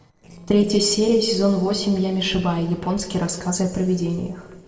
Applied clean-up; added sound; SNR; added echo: neural separator model SepFormer DNS4.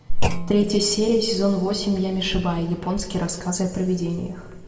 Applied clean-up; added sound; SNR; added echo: none; Thump, thud; 12 dB; reverberation time 1.7 s.